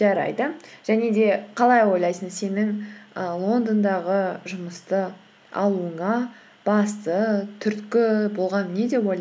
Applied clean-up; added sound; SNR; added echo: none; none; none; none.